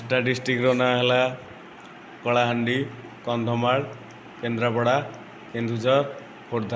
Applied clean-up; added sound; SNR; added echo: none; none; none; none.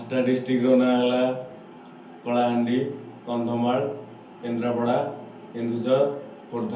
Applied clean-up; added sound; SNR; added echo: none; none; none; reverberation time 0.5 s.